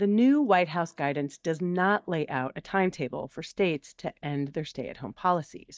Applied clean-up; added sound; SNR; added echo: neural mask model DeepFilterNet 3.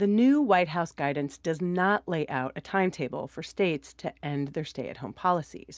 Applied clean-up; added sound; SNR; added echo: none; none; none; none.